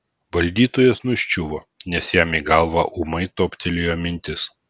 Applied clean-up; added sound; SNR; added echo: none; none; none; none.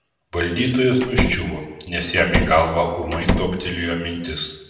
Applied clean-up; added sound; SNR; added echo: none; Slam; 2 dB; reverberation time 0.9 s.